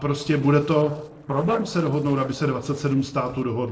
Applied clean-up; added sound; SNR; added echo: neural separator model SepFormer DNS4.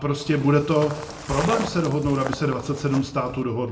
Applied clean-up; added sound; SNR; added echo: none; Walk, footsteps; 11 dB; reverberation time 0.6 s.